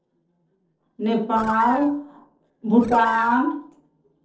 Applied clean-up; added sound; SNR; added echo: neural separator model SepFormer DNS4.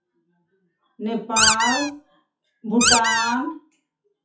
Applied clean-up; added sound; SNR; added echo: classical method WPE with log-MMSE.